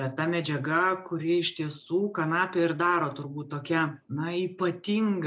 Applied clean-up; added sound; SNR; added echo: none; none; none; none.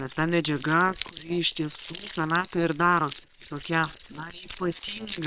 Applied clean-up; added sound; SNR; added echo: neural separator model SepFormer WHAM!.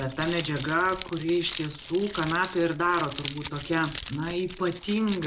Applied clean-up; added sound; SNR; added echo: none; Keys jangling; 12 dB; none.